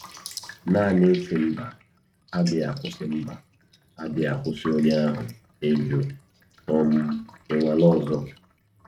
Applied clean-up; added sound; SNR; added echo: neural mask model RNNoise.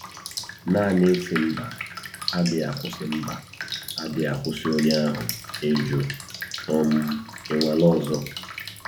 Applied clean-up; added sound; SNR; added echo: none; Drip; 10 dB; none.